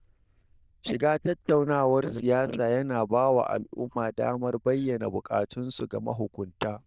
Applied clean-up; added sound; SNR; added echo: neural diffusion model UNIVERSE++.